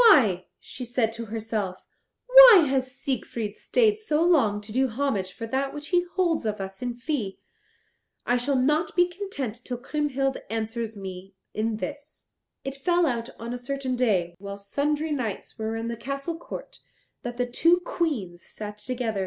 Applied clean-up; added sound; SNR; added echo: none; none; none; none.